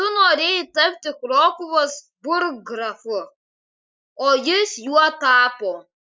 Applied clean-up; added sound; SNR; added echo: neural mask model Resemble Enhance denoiser.